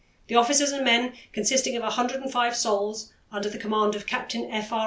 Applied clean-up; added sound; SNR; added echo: none; none; none; none.